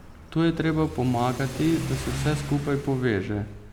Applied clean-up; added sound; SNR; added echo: none; Accelerating, revving, vroom / Car; 9 dB; none.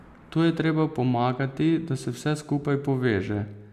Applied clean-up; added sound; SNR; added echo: none; none; none; none.